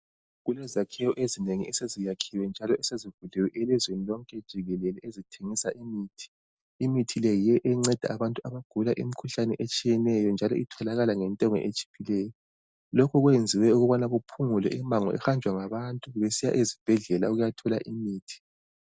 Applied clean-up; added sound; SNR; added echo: none; none; none; none.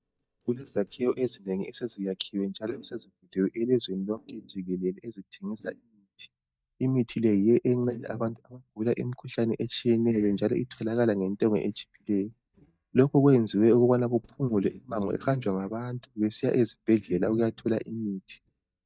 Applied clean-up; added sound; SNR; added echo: neural mask model DeepFilterNet 3.